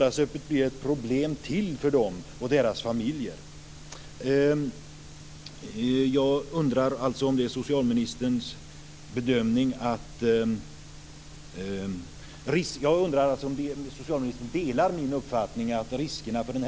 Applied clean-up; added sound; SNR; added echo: none; none; none; none.